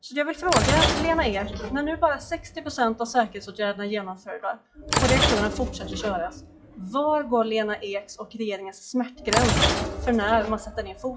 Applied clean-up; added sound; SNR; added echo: classical method WPE with log-MMSE.